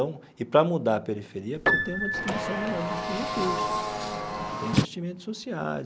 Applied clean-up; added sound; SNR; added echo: none; Piano + Car; -2 dB; none.